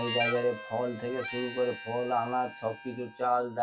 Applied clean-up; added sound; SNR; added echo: none; Harmonica; 8 dB; reverberation time 0.2 s.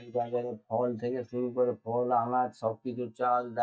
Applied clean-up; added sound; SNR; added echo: neural mask model DeepFilterNet 3.